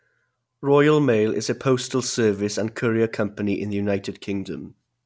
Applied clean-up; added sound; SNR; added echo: none; none; none; none.